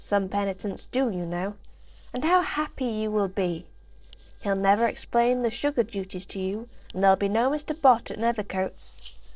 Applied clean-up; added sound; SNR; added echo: neural separator model SepFormer DNS4.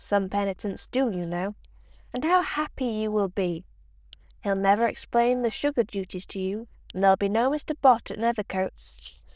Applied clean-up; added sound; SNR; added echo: neural diffusion model UNIVERSE++.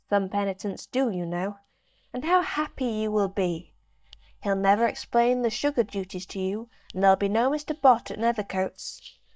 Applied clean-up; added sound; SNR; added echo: neural mask model DeepFilterNet 3.